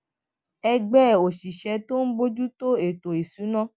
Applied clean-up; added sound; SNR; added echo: none; none; none; none.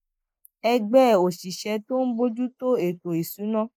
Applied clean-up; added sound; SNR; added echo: neural mask model Resemble Enhance denoiser.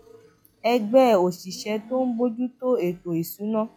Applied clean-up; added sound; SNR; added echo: classical method log-MMSE.